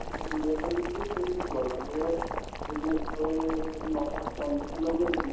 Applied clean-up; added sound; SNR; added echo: none; Boiling; 4 dB; reverberation time 0.9 s.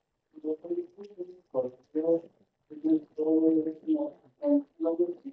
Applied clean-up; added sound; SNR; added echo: neural mask model DeepFilterNet 3.